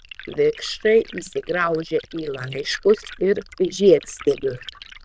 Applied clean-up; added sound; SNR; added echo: neural diffusion model UNIVERSE++.